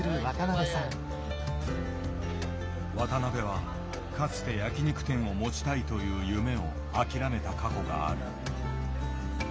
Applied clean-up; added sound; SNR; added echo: none; none; none; none.